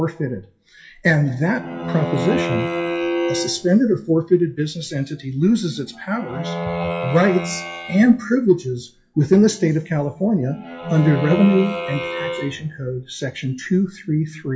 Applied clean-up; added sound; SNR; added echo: classical method WPE with log-MMSE.